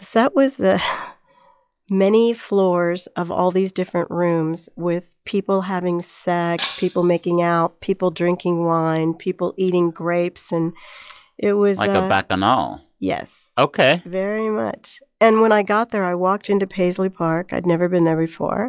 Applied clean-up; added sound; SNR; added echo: classical method log-MMSE.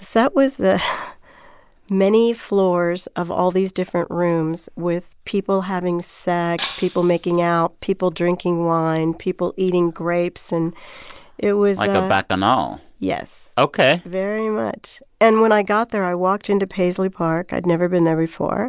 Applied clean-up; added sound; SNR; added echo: none; Shatter; 13 dB; none.